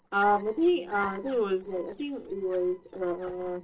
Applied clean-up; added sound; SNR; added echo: neural separator model SepFormer DNS4.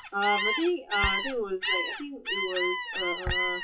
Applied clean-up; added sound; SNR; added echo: classical method WPE with log-MMSE.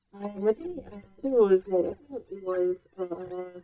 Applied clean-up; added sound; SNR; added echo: neural mask model DeepFilterNet 3.